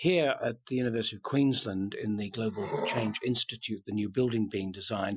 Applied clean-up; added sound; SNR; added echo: classical method Wiener filter.